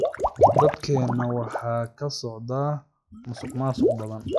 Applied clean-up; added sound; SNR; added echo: classical method log-MMSE.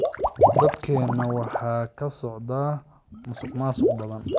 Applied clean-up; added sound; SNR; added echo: none; Water / Liquid; -2 dB; none.